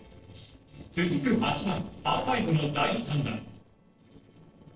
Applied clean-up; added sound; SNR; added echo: neural separator model SepFormer DNS4.